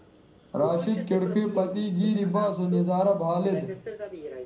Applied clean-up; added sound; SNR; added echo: none; Subway, metro, underground; 12 dB; reverberation time 0.6 s.